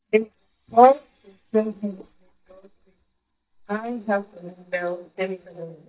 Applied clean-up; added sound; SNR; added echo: neural mask model DeepFilterNet 3.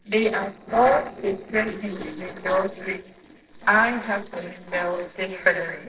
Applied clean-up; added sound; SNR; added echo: neural separator model SepFormer DNS4.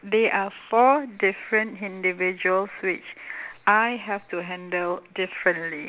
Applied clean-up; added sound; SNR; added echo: none; none; none; none.